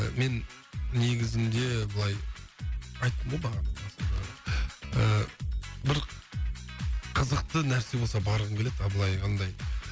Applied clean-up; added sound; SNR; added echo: none; none; none; none.